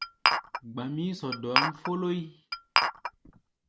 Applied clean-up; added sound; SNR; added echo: none; Glass; -5 dB; none.